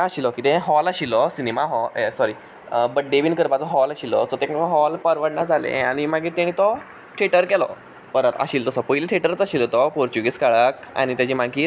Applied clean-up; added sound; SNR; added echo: none; none; none; none.